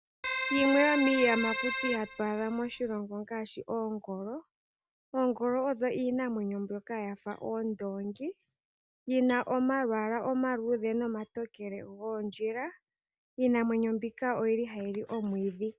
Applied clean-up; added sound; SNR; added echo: none; Keyboard (musical); 2 dB; none.